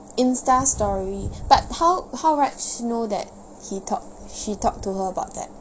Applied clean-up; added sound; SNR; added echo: none; none; none; none.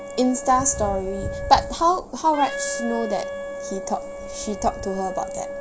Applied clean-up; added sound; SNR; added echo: none; Wind instrument, woodwind instrument; 9 dB; none.